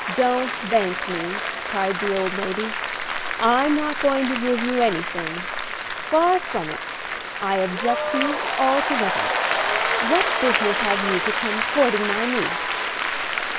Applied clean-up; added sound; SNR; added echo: none; Applause; 1 dB; none.